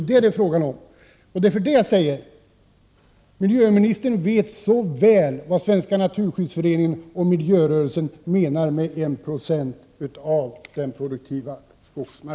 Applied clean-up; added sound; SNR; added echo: none; none; none; none.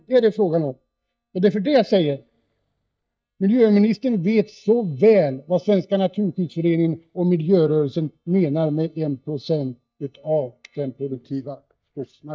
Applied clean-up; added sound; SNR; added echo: neural mask model DeepFilterNet 3.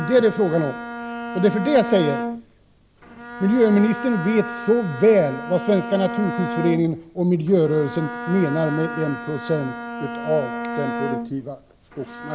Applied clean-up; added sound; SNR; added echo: none; Bowed string instrument; 9 dB; none.